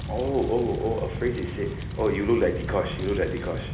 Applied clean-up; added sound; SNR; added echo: none; Fire; 6 dB; reverberation time 1.0 s.